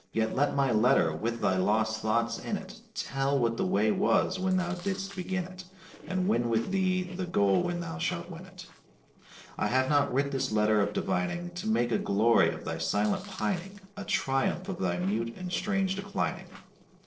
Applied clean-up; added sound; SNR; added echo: neural separator model SepFormer DNS4.